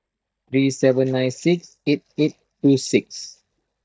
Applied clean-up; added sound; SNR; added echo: neural mask model DeepFilterNet 3.